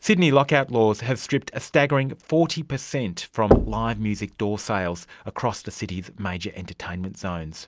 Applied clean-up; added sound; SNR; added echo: none; Knock; 1 dB; none.